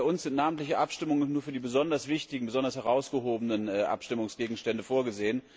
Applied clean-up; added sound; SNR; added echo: none; none; none; none.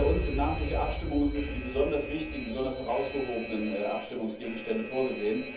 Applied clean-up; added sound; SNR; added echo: none; Alarm; 4 dB; reverberation time 0.7 s.